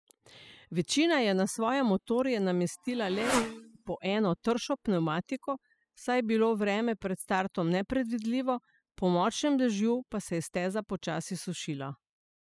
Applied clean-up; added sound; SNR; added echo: classical method spectral subtraction.